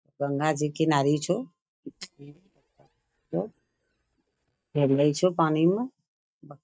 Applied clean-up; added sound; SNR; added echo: neural mask model DeepFilterNet 3.